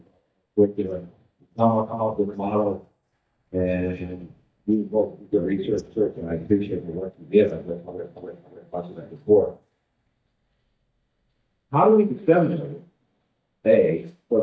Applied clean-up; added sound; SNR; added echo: neural mask model DeepFilterNet 3.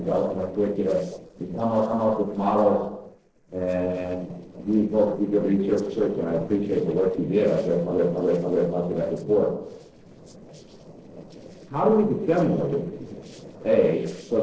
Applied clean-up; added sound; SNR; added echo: neural separator model SepFormer DNS4.